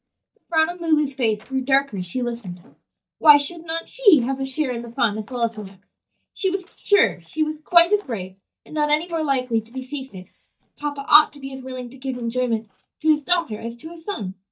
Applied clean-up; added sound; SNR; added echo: neural mask model DeepFilterNet 3.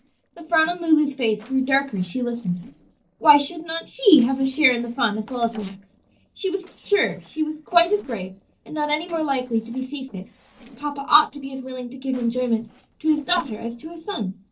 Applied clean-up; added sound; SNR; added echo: neural separator model SepFormer DNS4.